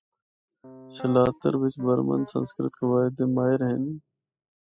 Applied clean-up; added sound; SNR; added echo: classical method spectral subtraction.